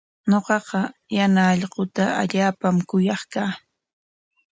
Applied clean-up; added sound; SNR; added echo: none; none; none; none.